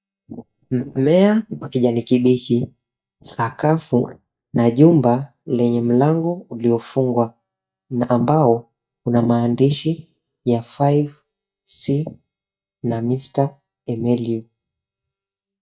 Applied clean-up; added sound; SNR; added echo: neural mask model DeepFilterNet 3.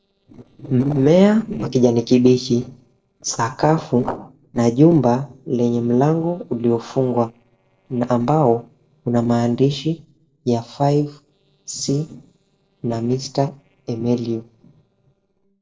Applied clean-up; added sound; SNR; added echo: neural separator model SepFormer DNS4.